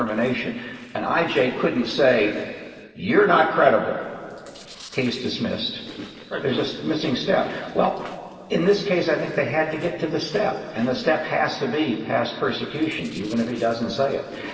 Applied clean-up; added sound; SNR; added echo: neural separator model SepFormer DNS4.